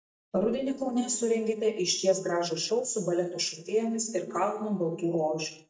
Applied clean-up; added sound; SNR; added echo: neural mask model DeepFilterNet 3.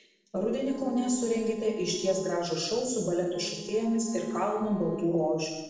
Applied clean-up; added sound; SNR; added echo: neural separator model SepFormer DNS4.